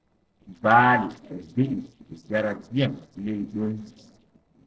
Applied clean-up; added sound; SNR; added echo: neural separator model SepFormer DNS4.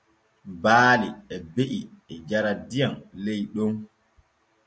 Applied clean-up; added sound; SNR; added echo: none; none; none; none.